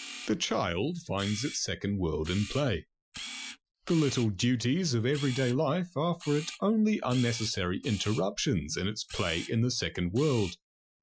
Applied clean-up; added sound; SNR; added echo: classical method Wiener filter.